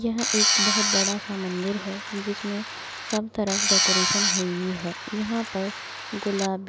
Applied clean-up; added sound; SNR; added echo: none; Tools; -2 dB; none.